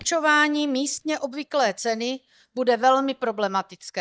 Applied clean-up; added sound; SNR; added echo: neural mask model DeepFilterNet 3.